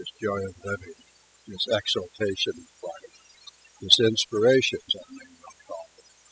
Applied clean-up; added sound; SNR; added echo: classical method spectral subtraction.